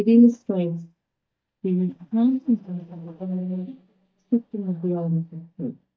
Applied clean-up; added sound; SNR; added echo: neural mask model DeepFilterNet 3.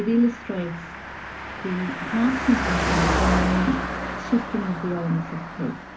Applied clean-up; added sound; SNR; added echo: none; Car passing by; 2 dB; reverberation time 0.3 s.